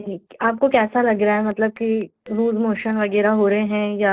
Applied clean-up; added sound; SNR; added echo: neural separator model SepFormer DNS4.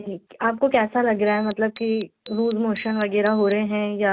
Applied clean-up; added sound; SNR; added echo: none; Alarm; -2 dB; none.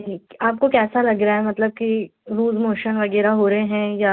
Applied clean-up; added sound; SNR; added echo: none; none; none; none.